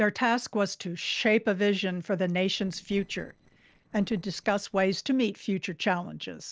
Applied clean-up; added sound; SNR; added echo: neural separator model SepFormer DNS4.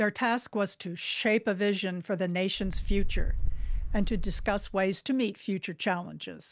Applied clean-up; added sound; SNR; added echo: none; Wind; -2 dB; none.